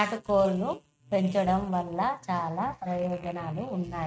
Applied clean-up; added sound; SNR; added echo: neural mask model RNNoise.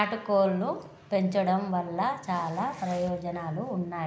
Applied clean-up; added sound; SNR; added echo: none; none; none; none.